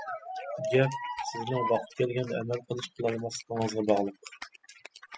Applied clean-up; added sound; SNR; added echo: classical method spectral subtraction.